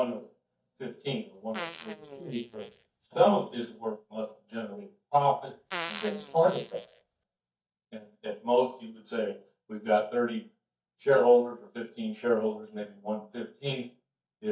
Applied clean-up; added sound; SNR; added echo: neural mask model DeepFilterNet 3.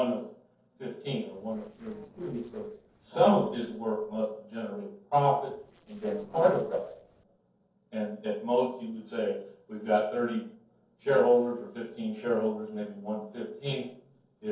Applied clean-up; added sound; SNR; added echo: neural separator model SepFormer DNS4.